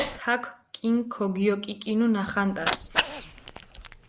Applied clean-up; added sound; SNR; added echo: none; Cat; 6 dB; none.